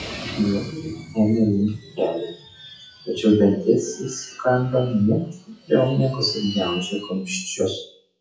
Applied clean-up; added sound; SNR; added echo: classical method WPE with log-MMSE.